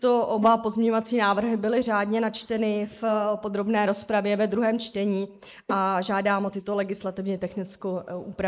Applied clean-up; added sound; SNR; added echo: neural mask model Resemble Enhance denoiser.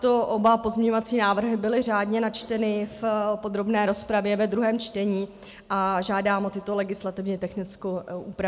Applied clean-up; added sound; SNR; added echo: none; none; none; none.